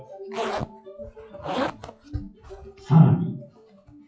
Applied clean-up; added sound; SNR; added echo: classical method WPE with log-MMSE.